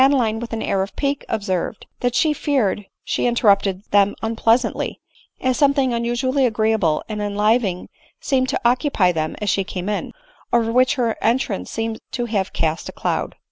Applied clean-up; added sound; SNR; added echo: none; none; none; none.